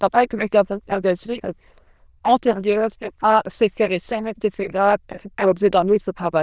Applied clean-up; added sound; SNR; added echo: neural diffusion model UNIVERSE++.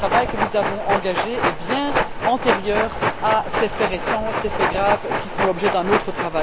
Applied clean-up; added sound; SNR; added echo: none; Train; 0 dB; none.